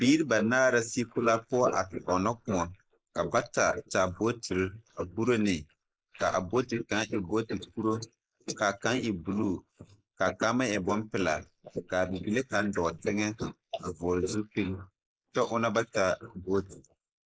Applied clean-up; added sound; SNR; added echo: neural mask model Resemble Enhance denoiser.